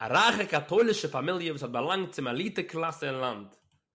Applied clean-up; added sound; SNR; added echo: none; none; none; none.